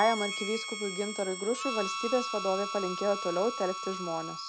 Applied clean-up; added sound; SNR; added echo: none; Harmonica; 5 dB; none.